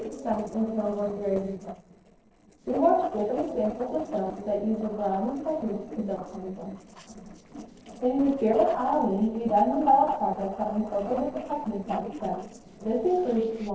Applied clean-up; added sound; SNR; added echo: neural separator model SepFormer DNS4.